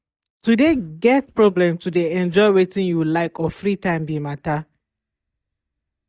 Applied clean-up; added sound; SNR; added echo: neural mask model DeepFilterNet 3.